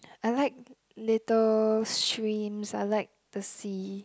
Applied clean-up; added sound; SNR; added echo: none; none; none; none.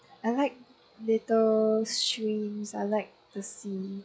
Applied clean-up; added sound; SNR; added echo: classical method log-MMSE.